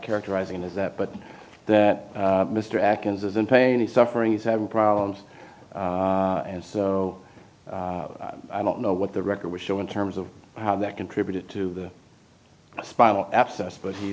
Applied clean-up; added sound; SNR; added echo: none; none; none; none.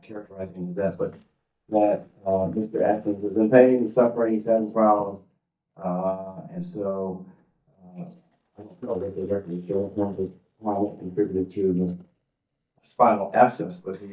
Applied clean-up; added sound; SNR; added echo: neural mask model DeepFilterNet 3.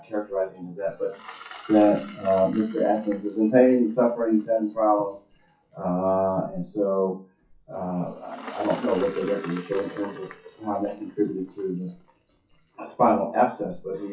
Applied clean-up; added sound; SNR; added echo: classical method WPE with log-MMSE.